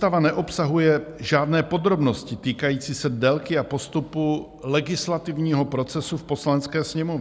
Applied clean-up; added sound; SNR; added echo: none; none; none; none.